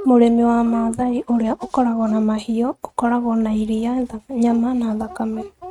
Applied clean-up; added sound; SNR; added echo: neural mask model RNNoise.